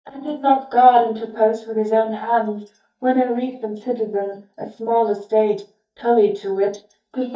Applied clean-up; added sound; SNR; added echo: neural mask model DeepFilterNet 3.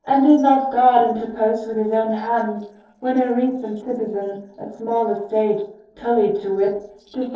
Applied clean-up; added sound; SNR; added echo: neural separator model SepFormer DNS4.